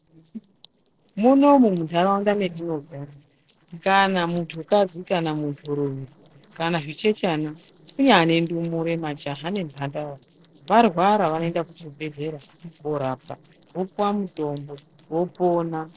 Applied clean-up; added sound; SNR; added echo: neural separator model SepFormer DNS4.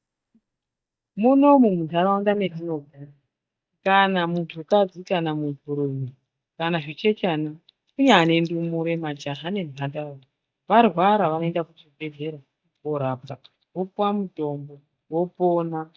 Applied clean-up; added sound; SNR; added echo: neural mask model DeepFilterNet 3.